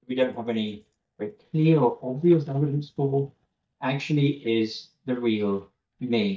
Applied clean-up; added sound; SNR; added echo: neural mask model DeepFilterNet 3.